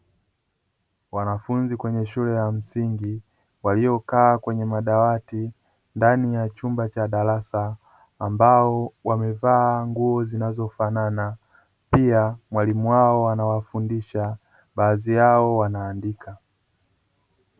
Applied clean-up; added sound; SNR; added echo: none; none; none; none.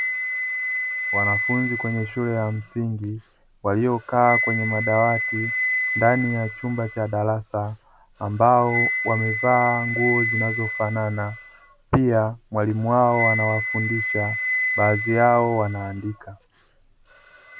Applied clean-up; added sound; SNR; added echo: none; Wind instrument, woodwind instrument; 4 dB; none.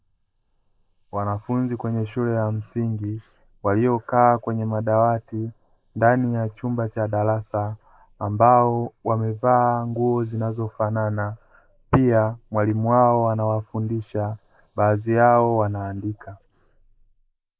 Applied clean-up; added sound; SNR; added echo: neural mask model Resemble Enhance denoiser.